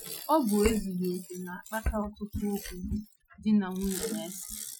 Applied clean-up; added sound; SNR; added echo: classical method Wiener filter.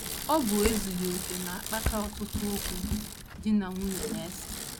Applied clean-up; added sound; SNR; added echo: none; Bicycle; 2 dB; none.